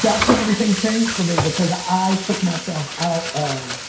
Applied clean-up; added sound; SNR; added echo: none; Frying (food); 5 dB; reverberation time 0.5 s.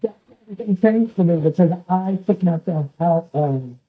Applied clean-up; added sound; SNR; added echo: neural mask model DeepFilterNet 3.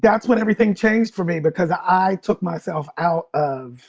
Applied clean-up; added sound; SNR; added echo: none; none; none; none.